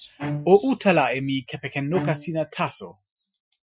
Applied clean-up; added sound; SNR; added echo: classical method Wiener filter.